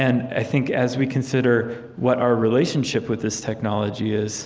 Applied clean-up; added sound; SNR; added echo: none; none; none; none.